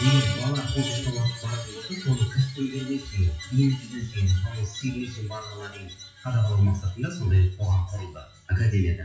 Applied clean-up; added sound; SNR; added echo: classical method WPE with log-MMSE.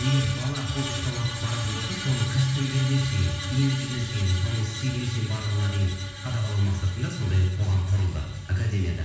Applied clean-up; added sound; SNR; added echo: none; Screech; 11 dB; reverberation time 1.1 s.